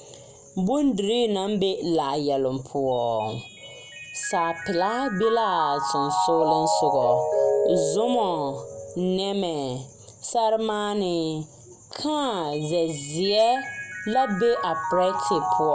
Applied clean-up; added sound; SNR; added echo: none; Mallet percussion; 4 dB; none.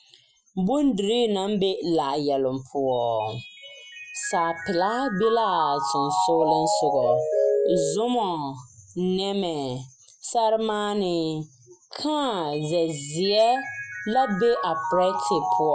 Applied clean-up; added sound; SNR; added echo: classical method Wiener filter.